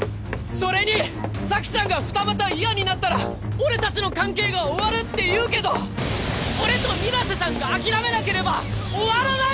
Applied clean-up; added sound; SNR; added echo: none; Brass instrument; 15 dB; none.